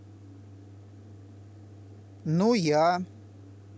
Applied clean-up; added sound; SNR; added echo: none; none; none; none.